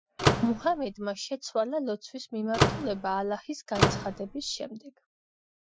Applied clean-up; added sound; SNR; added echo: classical method Wiener filter.